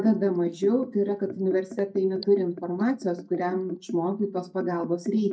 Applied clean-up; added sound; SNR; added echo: neural mask model DeepFilterNet 3.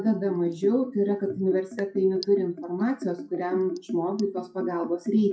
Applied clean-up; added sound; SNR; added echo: classical method WPE with log-MMSE.